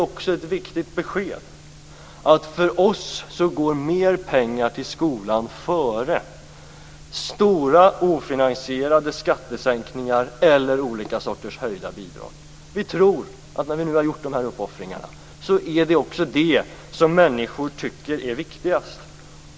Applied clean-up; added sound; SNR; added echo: none; none; none; none.